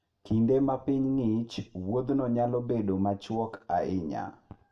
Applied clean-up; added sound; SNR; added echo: none; none; none; reverberation time 0.4 s.